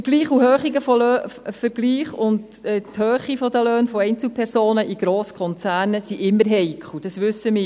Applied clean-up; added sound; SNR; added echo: none; none; none; none.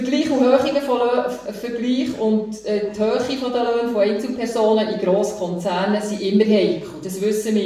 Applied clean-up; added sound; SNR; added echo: none; none; none; reverberation time 0.7 s.